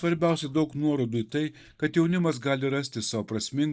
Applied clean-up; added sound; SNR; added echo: neural mask model DeepFilterNet 3.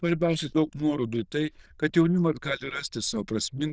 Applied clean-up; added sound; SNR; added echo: neural diffusion model UNIVERSE++.